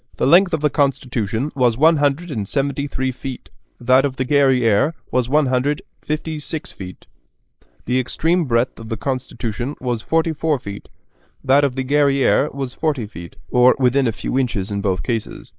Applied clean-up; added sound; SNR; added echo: neural mask model Resemble Enhance denoiser.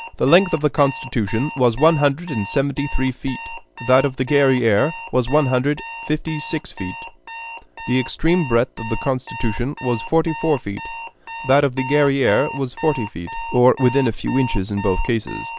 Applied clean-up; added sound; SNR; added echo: none; Alarm; 13 dB; none.